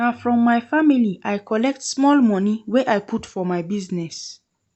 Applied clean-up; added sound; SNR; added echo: none; none; none; none.